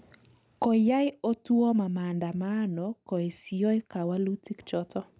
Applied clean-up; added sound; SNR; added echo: none; none; none; none.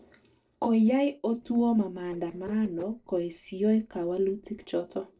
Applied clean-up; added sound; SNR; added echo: neural separator model SepFormer DNS4.